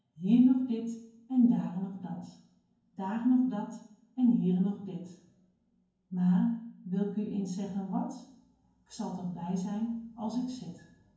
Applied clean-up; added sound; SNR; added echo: none; none; none; reverberation time 0.9 s.